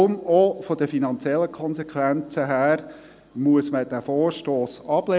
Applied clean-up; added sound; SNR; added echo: none; none; none; none.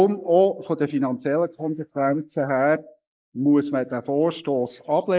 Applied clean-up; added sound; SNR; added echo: neural mask model Resemble Enhance denoiser.